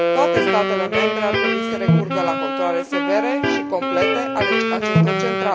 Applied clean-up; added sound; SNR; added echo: none; Electric guitar + Wind instrument, woodwind instrument; -4 dB; none.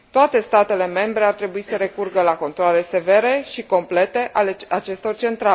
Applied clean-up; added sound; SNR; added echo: none; none; none; none.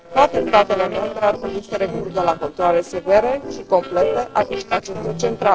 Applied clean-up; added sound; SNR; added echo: neural separator model SepFormer DNS4.